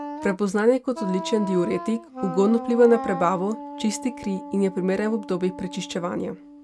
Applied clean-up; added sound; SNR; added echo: none; Wind instrument, woodwind instrument; 12 dB; none.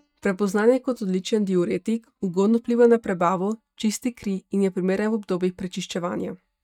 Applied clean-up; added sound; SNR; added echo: neural mask model DeepFilterNet 3.